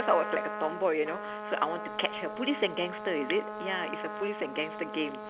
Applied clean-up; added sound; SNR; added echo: none; Trumpet; 7 dB; none.